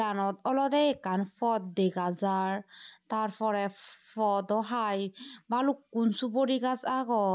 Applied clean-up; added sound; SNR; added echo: none; none; none; none.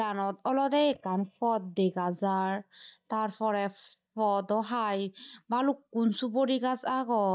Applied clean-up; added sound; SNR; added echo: neural mask model DeepFilterNet 3.